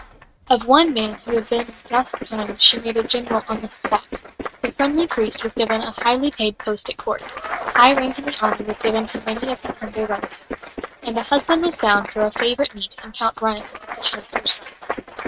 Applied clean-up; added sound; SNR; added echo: neural mask model RNNoise.